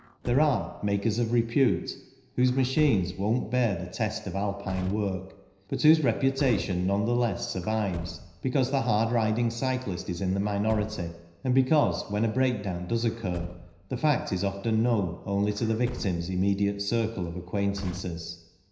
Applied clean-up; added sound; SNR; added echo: none; Truck; 17 dB; reverberation time 0.9 s.